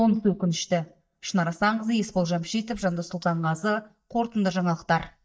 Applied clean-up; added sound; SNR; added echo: neural mask model DeepFilterNet 3.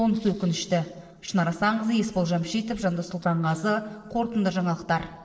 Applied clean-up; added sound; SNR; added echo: neural separator model SepFormer DNS4.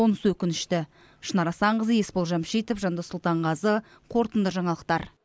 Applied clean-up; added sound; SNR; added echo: none; none; none; none.